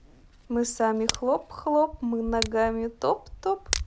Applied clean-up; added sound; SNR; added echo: none; Tick; 9 dB; none.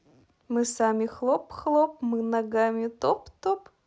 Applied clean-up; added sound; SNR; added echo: none; none; none; none.